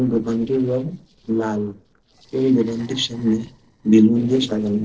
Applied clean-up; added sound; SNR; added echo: neural separator model SepFormer DNS4.